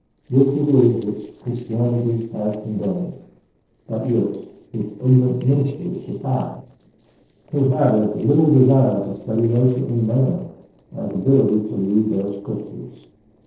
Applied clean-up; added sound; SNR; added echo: neural separator model SepFormer DNS4.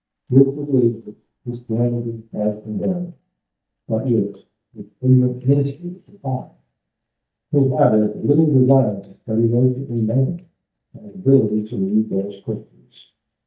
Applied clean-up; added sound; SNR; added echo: neural mask model DeepFilterNet 3.